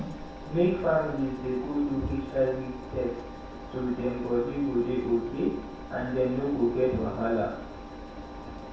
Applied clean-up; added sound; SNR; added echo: none; Engine; 11 dB; reverberation time 0.7 s.